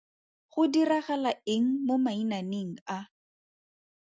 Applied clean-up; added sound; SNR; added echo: none; none; none; none.